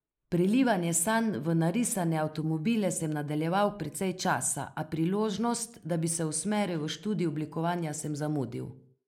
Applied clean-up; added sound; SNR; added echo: neural mask model Resemble Enhance denoiser.